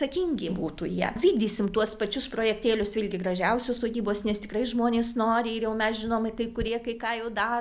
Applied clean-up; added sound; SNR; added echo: none; none; none; none.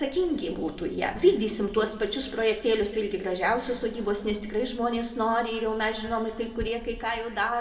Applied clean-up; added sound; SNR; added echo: none; none; none; reverberation time 1.9 s.